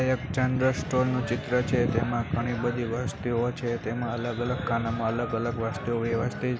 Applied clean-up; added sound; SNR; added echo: none; none; none; none.